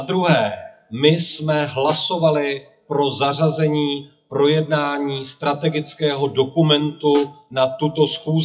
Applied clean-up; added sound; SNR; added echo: classical method WPE with log-MMSE.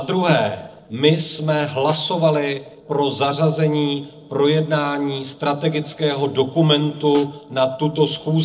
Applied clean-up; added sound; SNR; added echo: neural separator model SepFormer DNS4.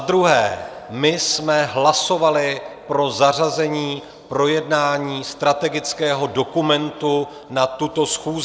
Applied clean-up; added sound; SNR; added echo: none; none; none; none.